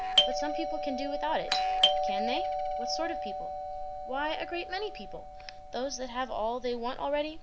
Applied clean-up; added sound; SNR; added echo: none; Doorbell; -3 dB; none.